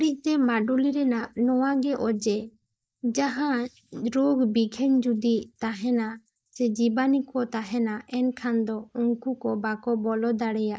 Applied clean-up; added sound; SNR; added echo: neural mask model Resemble Enhance denoiser.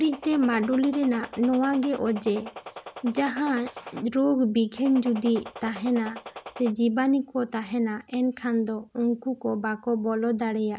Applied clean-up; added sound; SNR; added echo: none; Gunshot, gunfire; 16 dB; none.